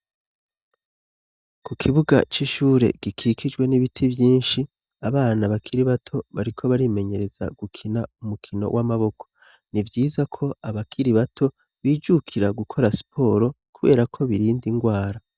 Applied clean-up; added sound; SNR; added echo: neural mask model DeepFilterNet 3.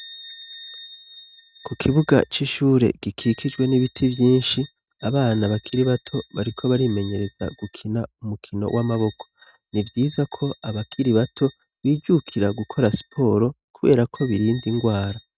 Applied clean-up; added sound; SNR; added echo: neural mask model RNNoise.